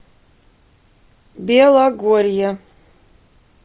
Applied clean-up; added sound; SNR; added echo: none; none; none; none.